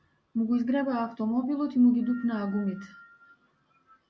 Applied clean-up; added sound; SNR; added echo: none; none; none; none.